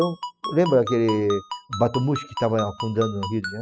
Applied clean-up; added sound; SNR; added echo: classical method spectral subtraction.